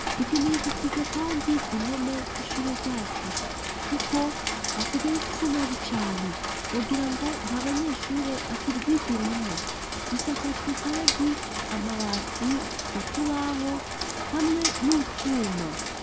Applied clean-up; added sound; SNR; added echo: none; Rain; 2 dB; none.